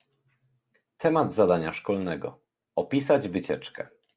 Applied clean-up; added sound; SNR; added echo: none; none; none; none.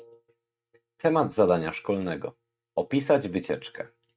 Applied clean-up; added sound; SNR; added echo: neural mask model RNNoise.